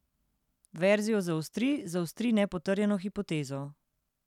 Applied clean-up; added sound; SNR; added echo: none; none; none; none.